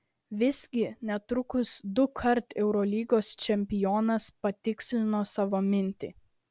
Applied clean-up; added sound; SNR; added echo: none; none; none; none.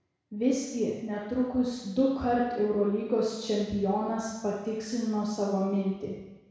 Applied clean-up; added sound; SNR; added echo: none; none; none; reverberation time 1.1 s.